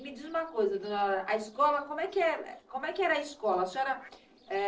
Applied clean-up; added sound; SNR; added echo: neural separator model SepFormer DNS4.